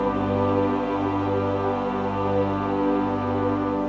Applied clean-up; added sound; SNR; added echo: none; none; none; none.